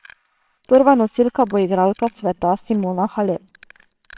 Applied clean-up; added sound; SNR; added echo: neural separator model SepFormer WHAMR!.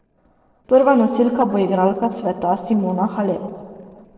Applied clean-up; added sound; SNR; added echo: neural separator model SepFormer DNS4.